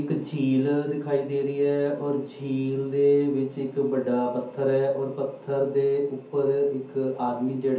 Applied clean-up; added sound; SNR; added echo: none; none; none; reverberation time 0.5 s.